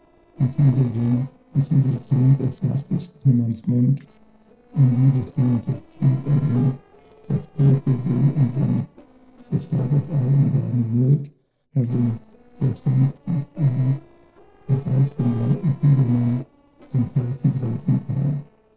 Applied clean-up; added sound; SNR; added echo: neural separator model SepFormer DNS4.